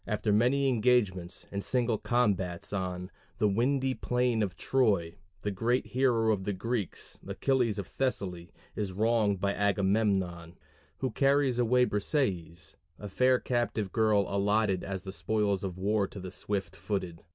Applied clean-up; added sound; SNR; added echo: none; none; none; none.